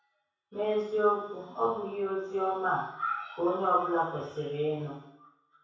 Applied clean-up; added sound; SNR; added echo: none; none; none; reverberation time 0.7 s.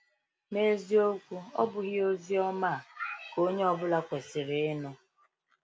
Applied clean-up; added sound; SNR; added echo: none; none; none; none.